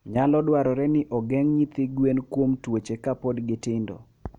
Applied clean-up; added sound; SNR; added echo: none; none; none; none.